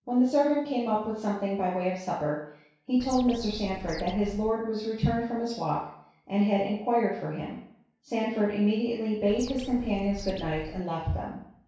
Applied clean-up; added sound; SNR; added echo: none; Bird; 12 dB; reverberation time 0.6 s.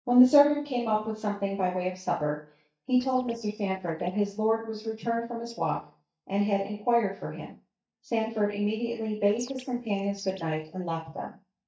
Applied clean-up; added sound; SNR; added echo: neural mask model DeepFilterNet 3.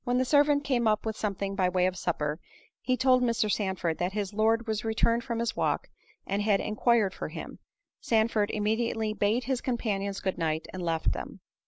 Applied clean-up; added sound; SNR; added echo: none; none; none; none.